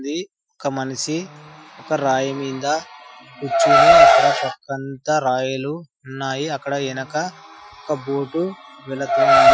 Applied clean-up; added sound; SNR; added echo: classical method Wiener filter.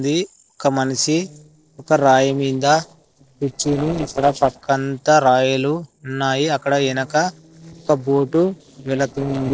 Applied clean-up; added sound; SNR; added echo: neural separator model SepFormer DNS4.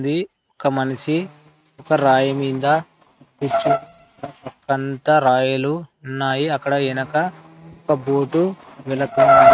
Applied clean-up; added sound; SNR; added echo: neural mask model RNNoise.